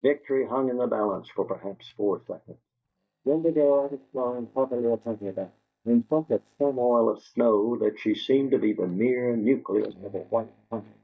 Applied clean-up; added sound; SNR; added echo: neural mask model DeepFilterNet 3.